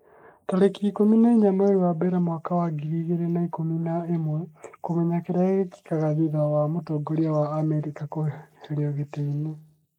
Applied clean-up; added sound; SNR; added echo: neural mask model Resemble Enhance denoiser.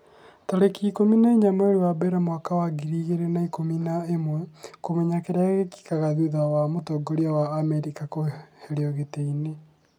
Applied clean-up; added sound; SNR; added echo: none; none; none; none.